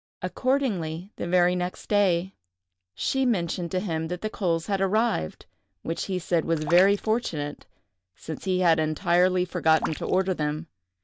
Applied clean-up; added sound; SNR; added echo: neural mask model DeepFilterNet 3.